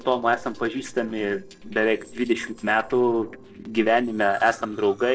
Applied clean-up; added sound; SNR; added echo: neural separator model SepFormer DNS4.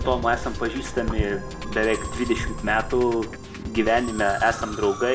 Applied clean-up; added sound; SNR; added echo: none; Musical instrument; 7 dB; reverberation time 0.7 s.